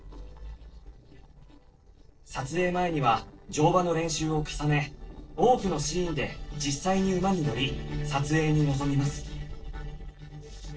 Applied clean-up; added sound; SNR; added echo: neural separator model SepFormer DNS4.